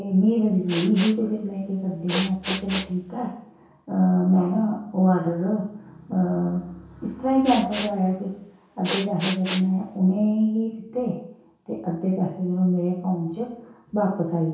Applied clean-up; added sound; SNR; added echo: none; Respiratory sounds; 7 dB; reverberation time 0.6 s.